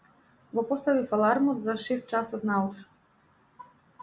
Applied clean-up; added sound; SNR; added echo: none; none; none; none.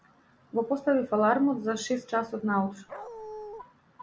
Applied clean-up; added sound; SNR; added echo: none; Dog; 12 dB; none.